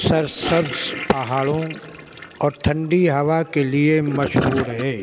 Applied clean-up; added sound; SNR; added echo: none; Toilet flush / Gurgling; 12 dB; none.